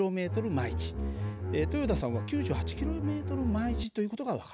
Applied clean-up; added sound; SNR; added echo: none; Bowed string instrument; 1 dB; none.